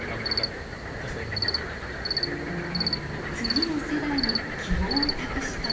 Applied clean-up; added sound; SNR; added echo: none; Cricket; -3 dB; reverberation time 2.3 s.